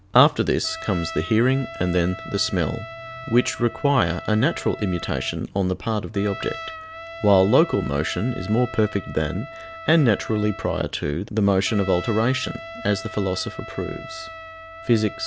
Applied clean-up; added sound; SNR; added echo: none; Trumpet; 15 dB; none.